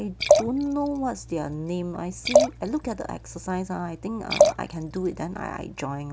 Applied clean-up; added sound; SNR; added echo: none; Liquid; -3 dB; none.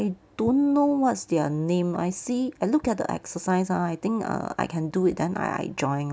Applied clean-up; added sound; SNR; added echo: none; none; none; none.